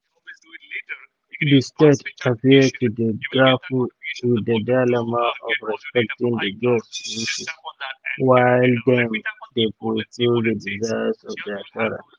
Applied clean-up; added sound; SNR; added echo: none; none; none; none.